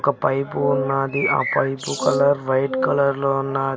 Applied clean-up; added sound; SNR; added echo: none; Wind instrument, woodwind instrument + Bird; 5 dB; none.